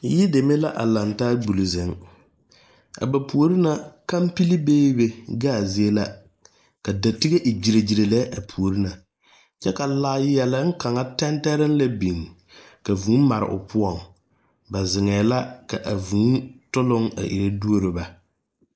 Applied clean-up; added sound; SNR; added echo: neural mask model Resemble Enhance denoiser.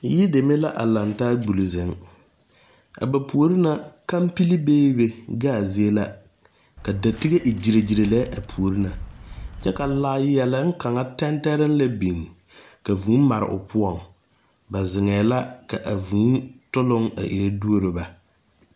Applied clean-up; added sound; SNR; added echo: none; Walk, footsteps; 15 dB; none.